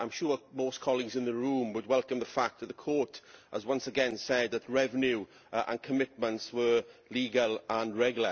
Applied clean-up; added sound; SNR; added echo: none; none; none; none.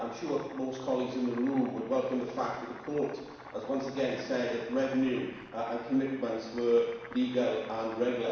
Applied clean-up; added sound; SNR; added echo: none; Boiling; 18 dB; reverberation time 1.1 s.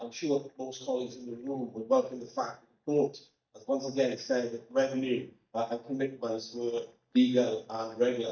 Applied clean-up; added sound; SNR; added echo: neural mask model DeepFilterNet 3.